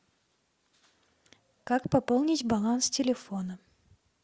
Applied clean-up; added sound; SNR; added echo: none; none; none; none.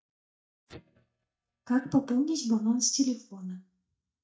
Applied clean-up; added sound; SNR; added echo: neural mask model DeepFilterNet 3.